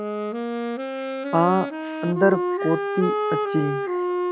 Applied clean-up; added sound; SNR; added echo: none; Wind instrument, woodwind instrument; 1 dB; none.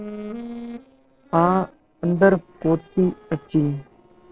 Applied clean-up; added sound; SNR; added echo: neural separator model SepFormer DNS4.